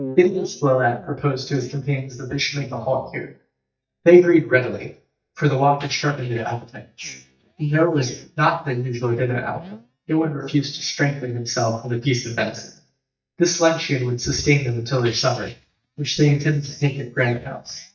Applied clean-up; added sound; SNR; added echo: neural mask model DeepFilterNet 3.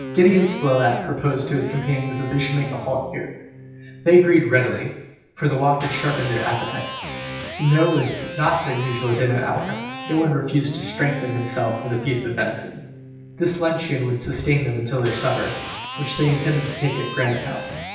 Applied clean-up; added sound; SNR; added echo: none; Electric guitar; 11 dB; reverberation time 0.9 s.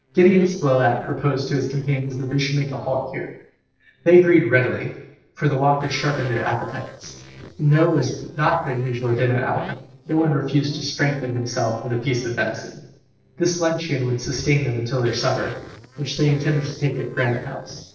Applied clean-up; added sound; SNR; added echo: neural separator model SepFormer DNS4.